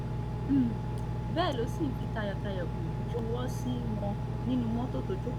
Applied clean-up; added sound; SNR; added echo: none; Engine; -1 dB; none.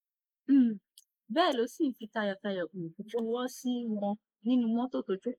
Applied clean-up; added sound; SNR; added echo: neural mask model Resemble Enhance denoiser.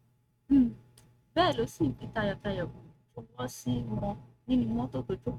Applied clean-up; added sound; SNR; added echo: neural mask model RNNoise.